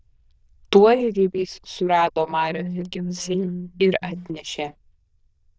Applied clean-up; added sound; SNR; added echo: neural diffusion model UNIVERSE++.